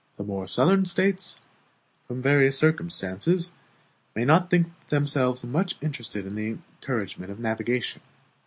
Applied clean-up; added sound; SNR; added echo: none; none; none; none.